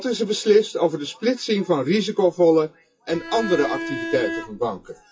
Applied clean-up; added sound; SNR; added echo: classical method WPE with log-MMSE.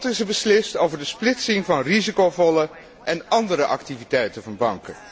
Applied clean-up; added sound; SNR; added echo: none; none; none; none.